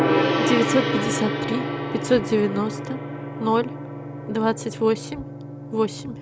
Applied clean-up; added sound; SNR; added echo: none; Gong; 1 dB; none.